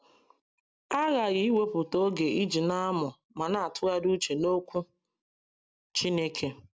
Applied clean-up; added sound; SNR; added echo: none; none; none; none.